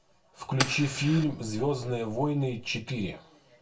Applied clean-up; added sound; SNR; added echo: none; Fire; 8 dB; reverberation time 0.2 s.